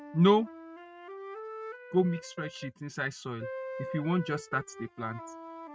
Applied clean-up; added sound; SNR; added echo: neural mask model RNNoise.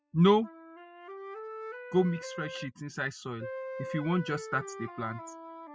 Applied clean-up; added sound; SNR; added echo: classical method spectral subtraction.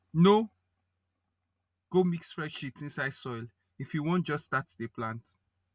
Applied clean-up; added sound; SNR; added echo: none; none; none; none.